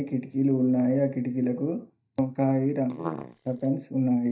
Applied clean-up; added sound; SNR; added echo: neural mask model DeepFilterNet 3.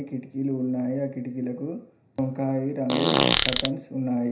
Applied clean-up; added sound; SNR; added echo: none; Fart; -4 dB; reverberation time 0.5 s.